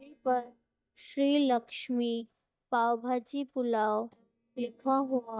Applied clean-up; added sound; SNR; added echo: neural mask model DeepFilterNet 3.